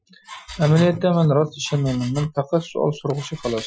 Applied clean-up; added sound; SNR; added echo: classical method Wiener filter.